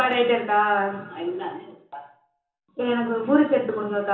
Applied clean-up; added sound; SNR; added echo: none; none; none; reverberation time 0.6 s.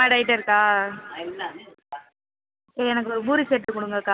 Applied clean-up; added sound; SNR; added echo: none; none; none; none.